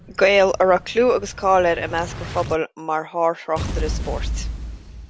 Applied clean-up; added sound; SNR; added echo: none; Explosion; 9 dB; none.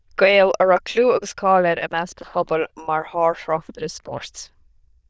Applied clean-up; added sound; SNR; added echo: neural diffusion model UNIVERSE++.